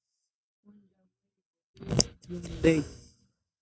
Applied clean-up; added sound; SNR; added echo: neural mask model DeepFilterNet 3.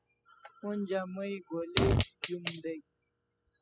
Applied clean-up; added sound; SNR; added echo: classical method spectral subtraction.